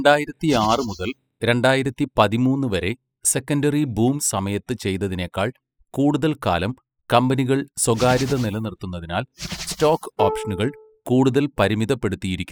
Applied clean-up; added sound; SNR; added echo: classical method spectral subtraction.